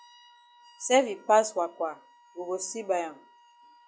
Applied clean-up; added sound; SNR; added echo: classical method log-MMSE.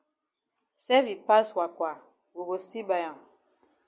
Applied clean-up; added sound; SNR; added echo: none; none; none; none.